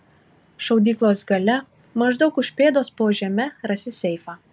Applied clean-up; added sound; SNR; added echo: none; none; none; none.